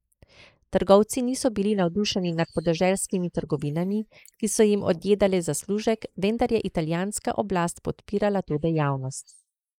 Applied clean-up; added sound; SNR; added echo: neural mask model Resemble Enhance denoiser.